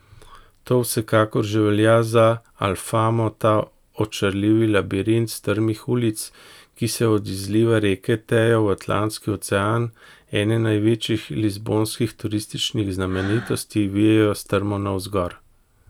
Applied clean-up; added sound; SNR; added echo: none; Breathing; 18 dB; none.